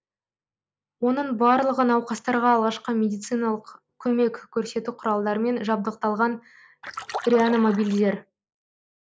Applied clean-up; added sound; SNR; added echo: neural mask model Resemble Enhance denoiser.